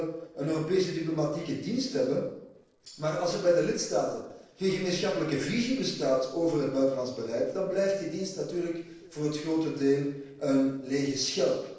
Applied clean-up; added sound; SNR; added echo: neural separator model SepFormer DNS4.